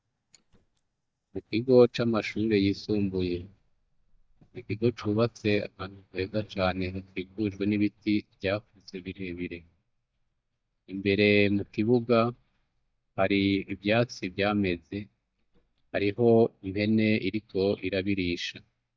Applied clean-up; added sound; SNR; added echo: neural mask model DeepFilterNet 3.